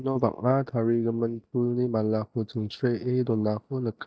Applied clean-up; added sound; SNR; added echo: neural mask model DeepFilterNet 3.